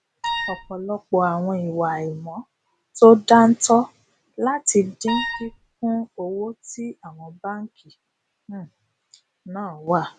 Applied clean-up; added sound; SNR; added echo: none; Wind instrument, woodwind instrument; 7 dB; none.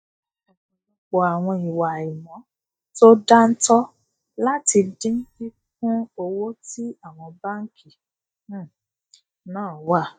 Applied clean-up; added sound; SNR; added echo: neural mask model DeepFilterNet 3.